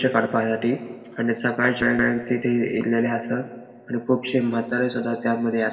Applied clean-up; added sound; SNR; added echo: none; none; none; reverberation time 1.7 s.